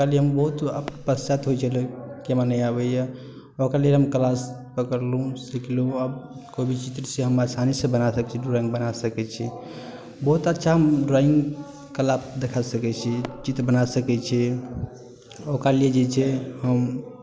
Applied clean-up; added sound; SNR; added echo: none; Fireworks; 18 dB; none.